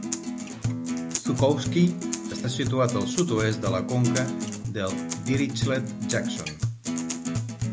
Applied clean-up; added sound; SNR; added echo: none; Acoustic guitar; 2 dB; none.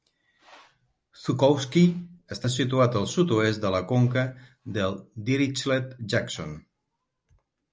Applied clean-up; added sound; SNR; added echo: none; none; none; none.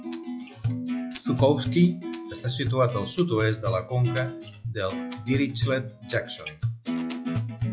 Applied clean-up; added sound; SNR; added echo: classical method log-MMSE.